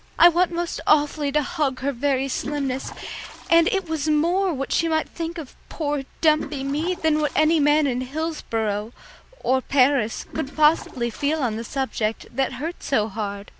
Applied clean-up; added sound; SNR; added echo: none; Toilet flush; 19 dB; none.